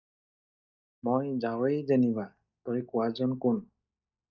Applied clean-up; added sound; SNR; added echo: neural mask model DeepFilterNet 3.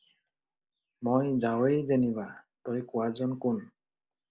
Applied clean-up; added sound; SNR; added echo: none; none; none; none.